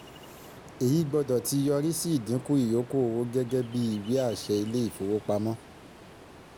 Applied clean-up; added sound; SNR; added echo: none; Ocean; 19 dB; none.